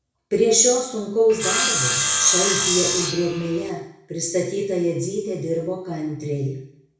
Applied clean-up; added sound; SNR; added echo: none; Sawing; -1 dB; reverberation time 0.6 s.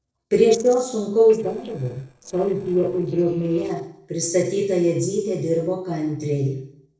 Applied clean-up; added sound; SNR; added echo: neural separator model SepFormer DNS4.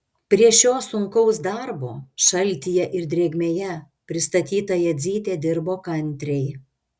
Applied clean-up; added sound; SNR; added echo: none; none; none; none.